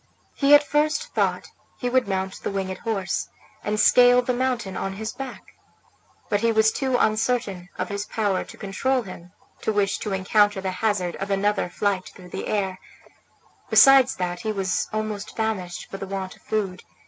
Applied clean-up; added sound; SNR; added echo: none; none; none; none.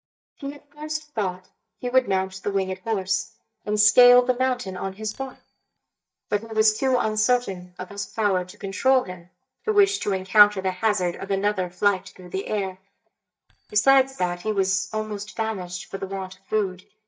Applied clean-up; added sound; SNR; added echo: neural mask model DeepFilterNet 3.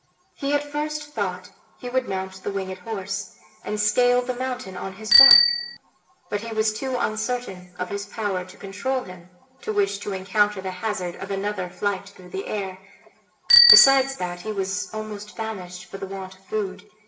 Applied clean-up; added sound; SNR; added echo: none; Bicycle bell; -4 dB; reverberation time 1.4 s.